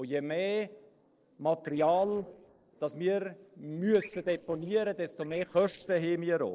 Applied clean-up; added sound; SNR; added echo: neural separator model SepFormer DNS4.